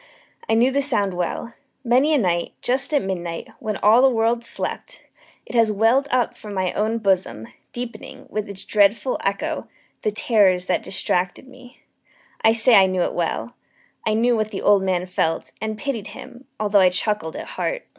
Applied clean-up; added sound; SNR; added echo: none; none; none; none.